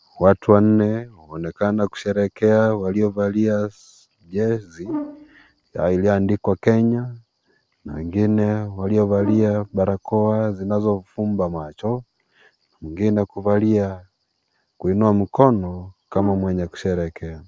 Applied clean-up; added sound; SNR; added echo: none; Brass instrument; 11 dB; none.